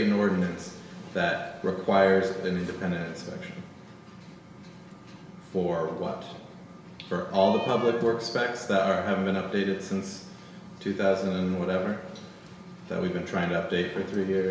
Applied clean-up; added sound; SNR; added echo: none; Cat; 16 dB; reverberation time 1.5 s.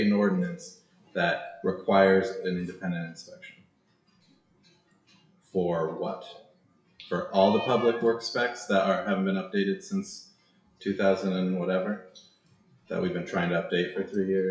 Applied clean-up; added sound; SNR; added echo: classical method WPE with log-MMSE.